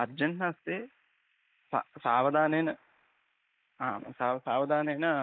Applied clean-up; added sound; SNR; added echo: neural mask model Resemble Enhance denoiser.